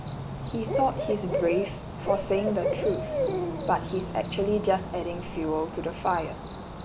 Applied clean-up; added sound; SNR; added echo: none; Cricket / Bird; 3 dB; none.